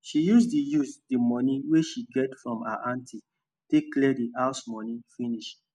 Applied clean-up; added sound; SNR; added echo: none; none; none; none.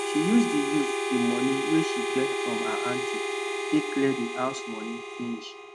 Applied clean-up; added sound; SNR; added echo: none; Harmonica; 1 dB; none.